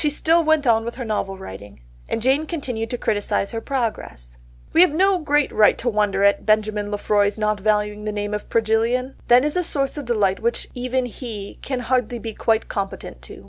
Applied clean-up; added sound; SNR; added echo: none; none; none; none.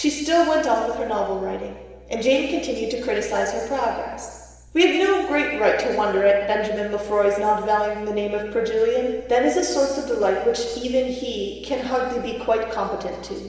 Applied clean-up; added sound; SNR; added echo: none; none; none; reverberation time 1.2 s.